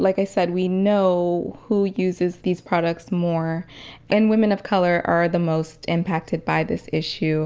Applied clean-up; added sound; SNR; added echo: none; none; none; none.